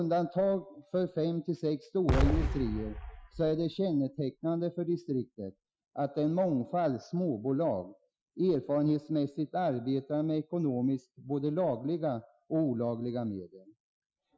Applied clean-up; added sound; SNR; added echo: classical method Wiener filter.